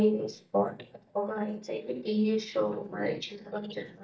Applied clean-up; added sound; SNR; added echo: neural mask model DeepFilterNet 3.